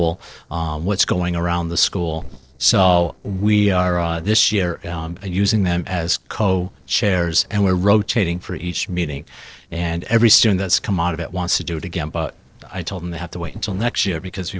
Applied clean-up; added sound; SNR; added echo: neural separator model SepFormer DNS4.